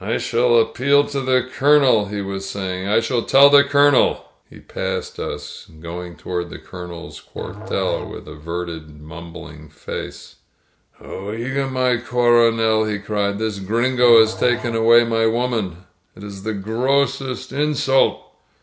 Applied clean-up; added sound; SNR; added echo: none; Musical instrument; 17 dB; none.